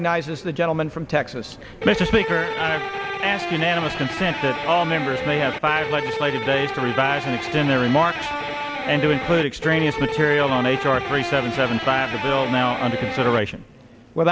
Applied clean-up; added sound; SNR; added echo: none; Electric guitar; 5 dB; none.